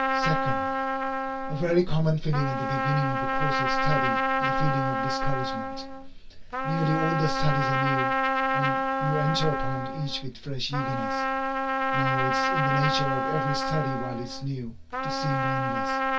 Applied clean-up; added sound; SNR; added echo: none; Trumpet; -1 dB; reverberation time 0.2 s.